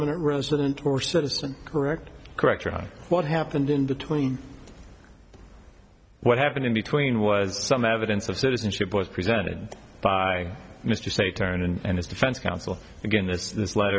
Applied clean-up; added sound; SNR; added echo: none; none; none; none.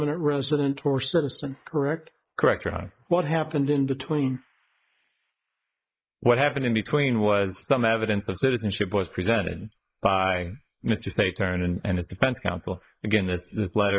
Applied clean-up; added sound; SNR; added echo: neural mask model Resemble Enhance denoiser.